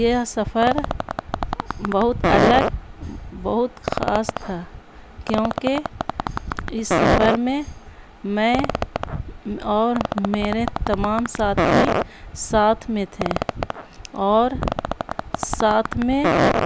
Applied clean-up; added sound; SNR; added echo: none; Fart; 2 dB; none.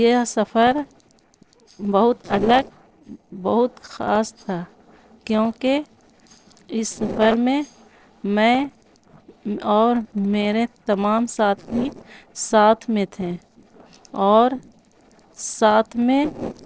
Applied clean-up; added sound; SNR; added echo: neural separator model SepFormer DNS4.